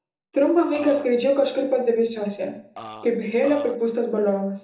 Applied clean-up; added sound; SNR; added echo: none; Burping, eructation; 15 dB; reverberation time 0.5 s.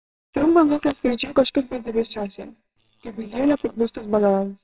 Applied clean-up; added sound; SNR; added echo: neural separator model SepFormer WHAMR!.